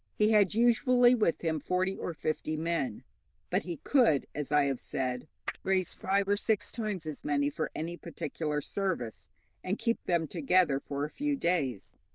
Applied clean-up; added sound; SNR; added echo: neural diffusion model UNIVERSE++.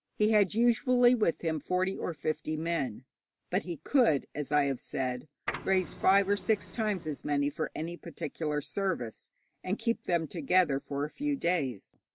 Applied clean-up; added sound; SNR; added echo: none; Printer; 13 dB; none.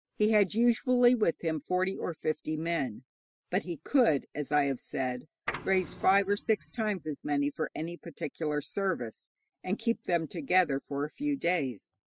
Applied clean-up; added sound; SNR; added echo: classical method spectral subtraction.